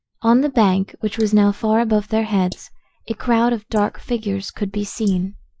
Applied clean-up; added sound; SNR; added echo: neural mask model Resemble Enhance denoiser.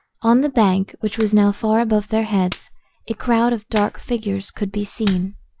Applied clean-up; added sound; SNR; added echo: none; Clapping; 20 dB; none.